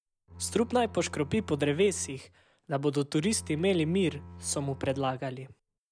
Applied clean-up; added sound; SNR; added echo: none; Bowed string instrument; 17 dB; none.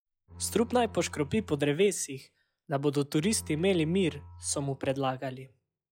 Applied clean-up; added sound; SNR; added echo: classical method log-MMSE.